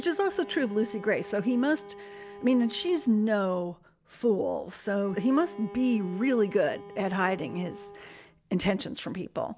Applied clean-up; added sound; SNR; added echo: none; Bowed string instrument; 17 dB; none.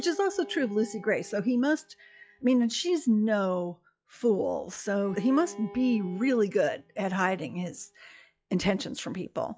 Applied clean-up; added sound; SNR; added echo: classical method log-MMSE.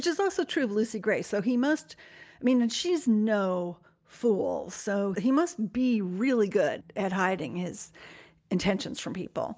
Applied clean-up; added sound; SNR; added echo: none; none; none; none.